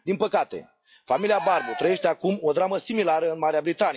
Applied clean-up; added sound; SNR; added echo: classical method log-MMSE.